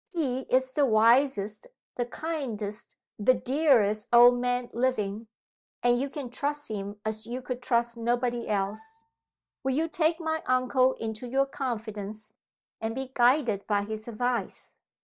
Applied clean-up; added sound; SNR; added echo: neural mask model DeepFilterNet 3.